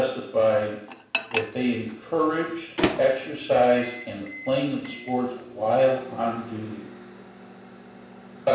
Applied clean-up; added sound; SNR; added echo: none; Microwave oven; 10 dB; reverberation time 0.7 s.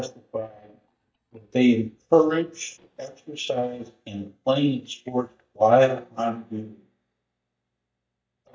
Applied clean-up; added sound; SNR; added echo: neural mask model DeepFilterNet 3.